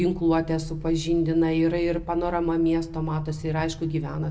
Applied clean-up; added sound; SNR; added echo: none; none; none; none.